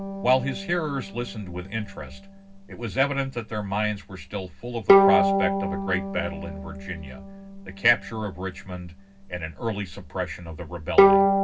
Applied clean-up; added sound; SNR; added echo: none; Bowed string instrument; -3 dB; reverberation time 0.4 s.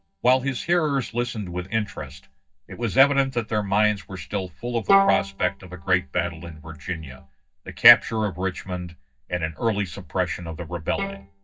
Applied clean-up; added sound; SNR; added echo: neural mask model DeepFilterNet 3.